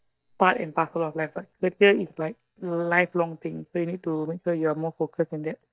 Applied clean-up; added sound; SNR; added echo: neural mask model DeepFilterNet 3.